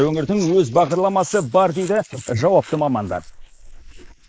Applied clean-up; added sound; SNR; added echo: neural mask model Resemble Enhance denoiser.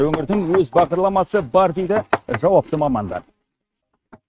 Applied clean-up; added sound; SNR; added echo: neural mask model RNNoise.